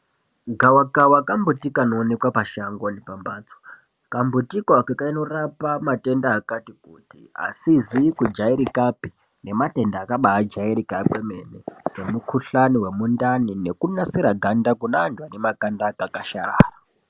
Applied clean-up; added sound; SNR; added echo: none; none; none; none.